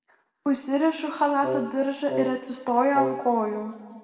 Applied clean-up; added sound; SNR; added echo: none; Wind instrument, woodwind instrument; 6 dB; reverberation time 1.5 s.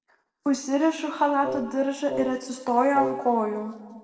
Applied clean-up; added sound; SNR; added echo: neural separator model SepFormer DNS4.